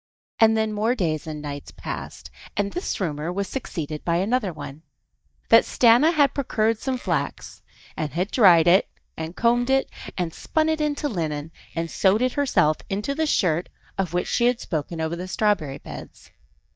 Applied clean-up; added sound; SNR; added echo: neural mask model DeepFilterNet 3.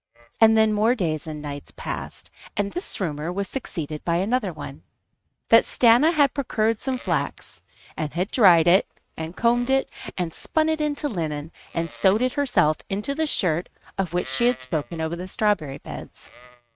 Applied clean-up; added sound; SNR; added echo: neural mask model RNNoise.